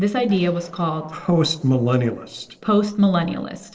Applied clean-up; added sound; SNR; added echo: neural separator model SepFormer DNS4.